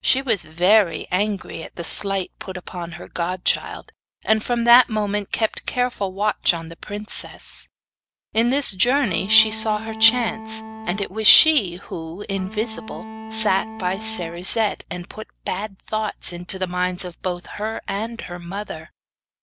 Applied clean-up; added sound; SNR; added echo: none; Bowed string instrument; 12 dB; none.